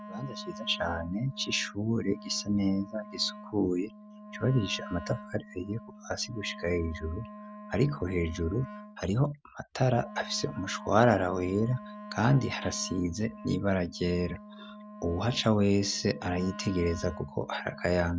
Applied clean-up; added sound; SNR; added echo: none; Wind instrument, woodwind instrument; 15 dB; none.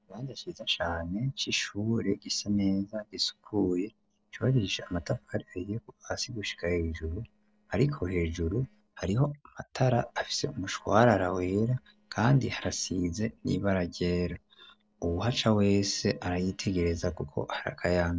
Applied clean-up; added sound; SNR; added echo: neural separator model SepFormer DNS4.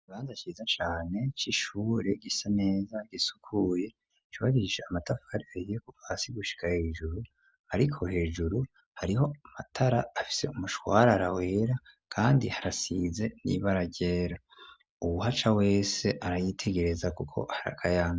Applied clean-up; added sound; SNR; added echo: none; none; none; none.